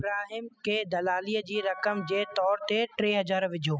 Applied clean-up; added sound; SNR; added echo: classical method spectral subtraction.